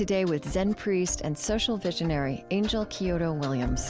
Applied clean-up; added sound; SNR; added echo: none; none; none; none.